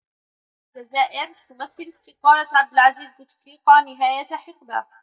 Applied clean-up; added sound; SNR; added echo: neural mask model DeepFilterNet 3.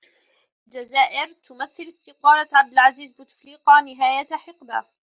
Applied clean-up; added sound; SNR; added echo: none; none; none; none.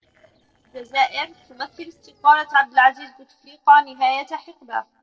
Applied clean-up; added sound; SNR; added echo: neural separator model SepFormer DNS4.